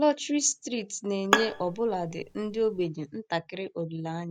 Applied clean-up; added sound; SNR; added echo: none; Bowed string instrument; 3 dB; none.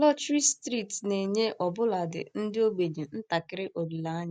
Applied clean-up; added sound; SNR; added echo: none; none; none; none.